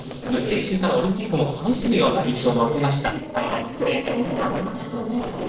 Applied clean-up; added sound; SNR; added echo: neural separator model SepFormer DNS4.